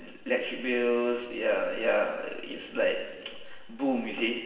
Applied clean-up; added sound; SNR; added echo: none; none; none; reverberation time 1.2 s.